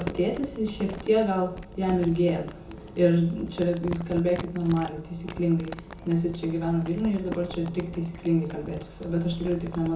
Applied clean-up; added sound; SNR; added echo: none; Crumpling, crinkling; 15 dB; reverberation time 0.6 s.